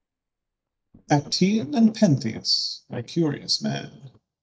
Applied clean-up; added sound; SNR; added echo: neural mask model DeepFilterNet 3.